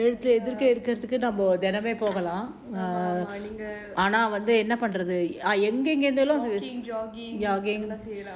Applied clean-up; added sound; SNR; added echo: none; none; none; none.